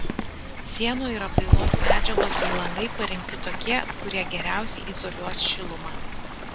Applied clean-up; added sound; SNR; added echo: none; Bird / Fowl; -4 dB; none.